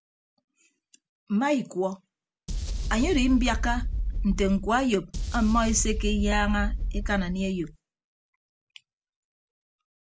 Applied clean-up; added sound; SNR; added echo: none; Boom; 1 dB; none.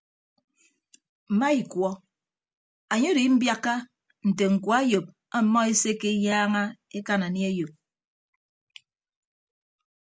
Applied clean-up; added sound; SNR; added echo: none; none; none; none.